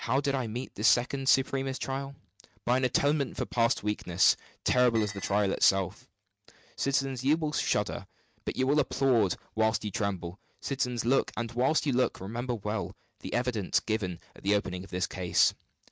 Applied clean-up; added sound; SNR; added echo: neural mask model RNNoise.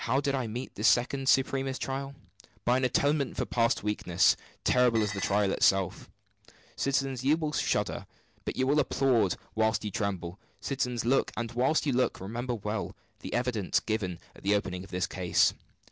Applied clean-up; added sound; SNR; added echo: none; Dishes, pots, and pans; 13 dB; none.